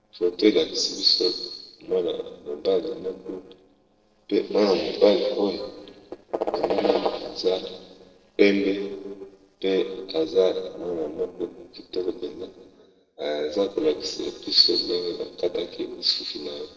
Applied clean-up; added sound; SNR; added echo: neural separator model SepFormer DNS4.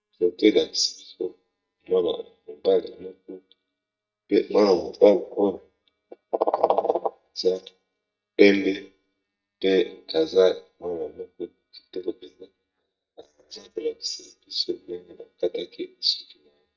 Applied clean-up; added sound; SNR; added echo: neural mask model DeepFilterNet 3.